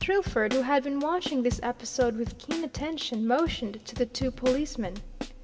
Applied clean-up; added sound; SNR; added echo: none; Drum kit; 11 dB; reverberation time 1.9 s.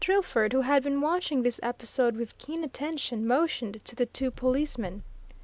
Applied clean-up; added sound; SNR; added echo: none; none; none; none.